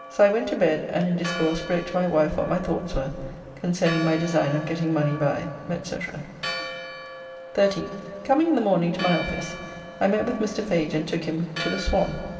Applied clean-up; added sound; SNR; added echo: none; Church bell; 12 dB; reverberation time 2.7 s.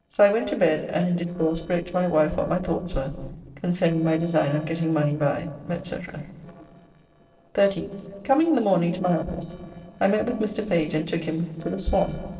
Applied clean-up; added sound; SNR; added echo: neural separator model SepFormer DNS4.